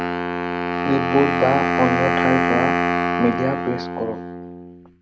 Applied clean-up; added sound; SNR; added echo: none; Wind instrument, woodwind instrument; -2 dB; none.